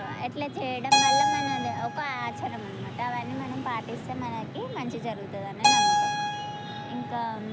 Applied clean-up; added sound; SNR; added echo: none; Keyboard (musical); -4 dB; none.